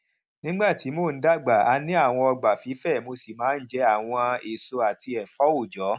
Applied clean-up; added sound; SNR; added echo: none; none; none; none.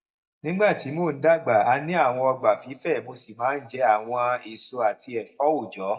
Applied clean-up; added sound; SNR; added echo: neural mask model DeepFilterNet 3.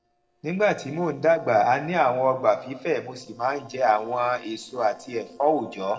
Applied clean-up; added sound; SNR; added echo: neural separator model SepFormer DNS4.